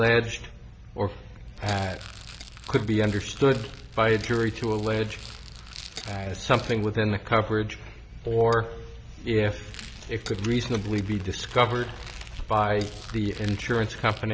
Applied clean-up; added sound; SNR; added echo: none; Rattle + Tap / Glass; 19 dB; none.